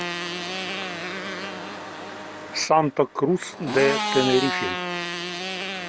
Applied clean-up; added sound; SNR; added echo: none; Motorcycle; 5 dB; none.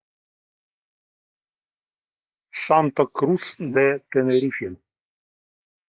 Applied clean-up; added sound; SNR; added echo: neural mask model Resemble Enhance denoiser.